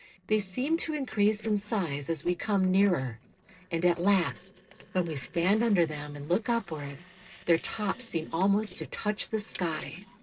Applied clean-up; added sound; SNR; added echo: neural separator model SepFormer DNS4.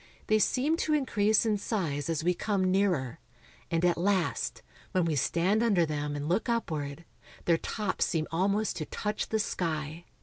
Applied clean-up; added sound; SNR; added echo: none; none; none; none.